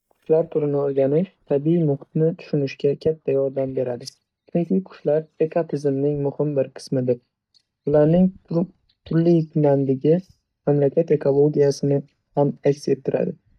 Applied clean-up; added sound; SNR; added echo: neural mask model DeepFilterNet 3.